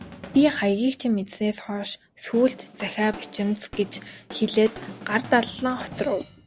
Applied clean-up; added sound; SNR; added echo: none; Drum / Drum kit; 16 dB; none.